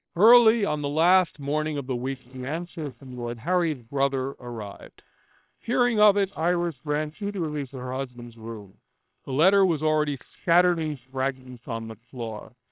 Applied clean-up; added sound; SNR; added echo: neural separator model SepFormer WHAM!.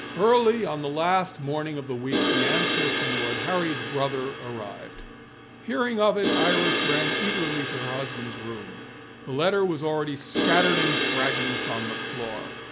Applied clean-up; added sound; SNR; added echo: none; Crash cymbal; 1 dB; none.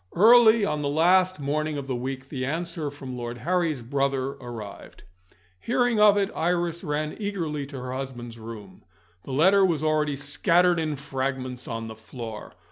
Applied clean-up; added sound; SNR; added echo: none; none; none; none.